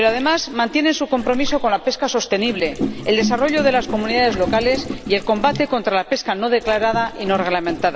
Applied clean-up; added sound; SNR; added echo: none; Gurgling; 9 dB; none.